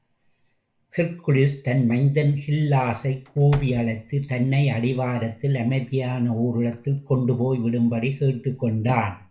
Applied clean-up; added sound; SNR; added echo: none; Slam / Wood; 18 dB; reverberation time 0.4 s.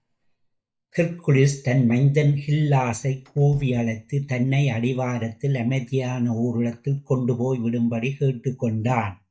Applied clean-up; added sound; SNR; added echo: neural mask model DeepFilterNet 3.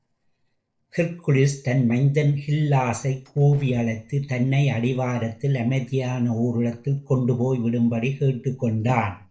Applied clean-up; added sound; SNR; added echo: neural separator model SepFormer DNS4.